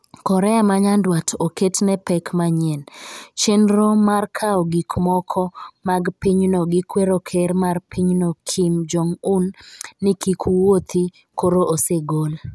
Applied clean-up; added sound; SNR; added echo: none; none; none; none.